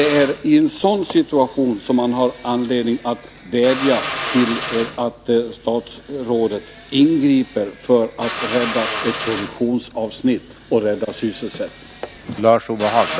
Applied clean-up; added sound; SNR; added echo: none; Drill; 10 dB; none.